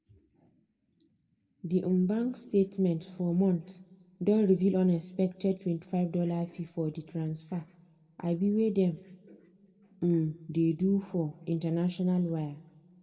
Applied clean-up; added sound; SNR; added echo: none; none; none; reverberation time 0.9 s.